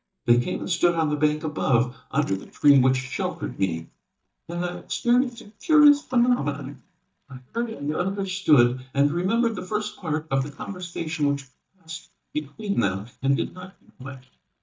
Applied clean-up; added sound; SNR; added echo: neural mask model DeepFilterNet 3.